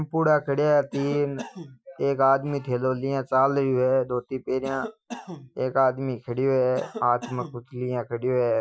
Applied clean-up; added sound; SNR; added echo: classical method Wiener filter.